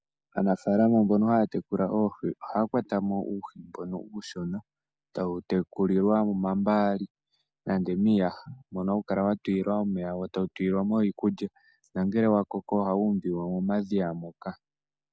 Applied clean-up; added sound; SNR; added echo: none; none; none; none.